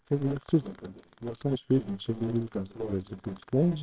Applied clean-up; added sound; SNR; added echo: neural separator model SepFormer WHAMR!.